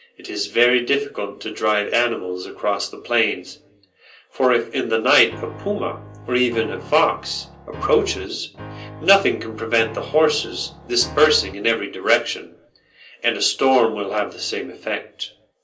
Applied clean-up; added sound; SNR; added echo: none; Piano; 15 dB; reverberation time 0.3 s.